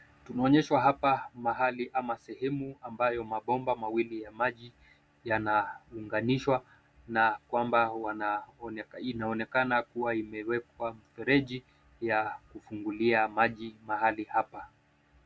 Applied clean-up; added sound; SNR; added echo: none; none; none; none.